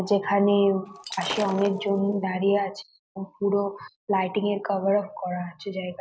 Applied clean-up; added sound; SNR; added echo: none; Shatter; 12 dB; none.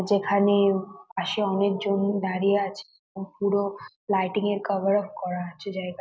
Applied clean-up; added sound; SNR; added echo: none; none; none; none.